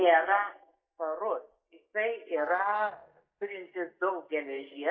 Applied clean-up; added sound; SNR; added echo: neural mask model DeepFilterNet 3.